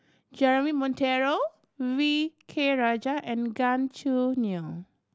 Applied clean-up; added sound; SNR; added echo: none; none; none; none.